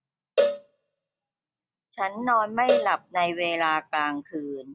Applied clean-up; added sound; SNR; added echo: none; Cowbell; 2 dB; none.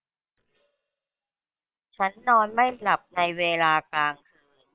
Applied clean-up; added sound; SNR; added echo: neural separator model SepFormer WHAM!.